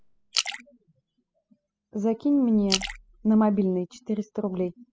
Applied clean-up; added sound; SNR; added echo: classical method spectral subtraction.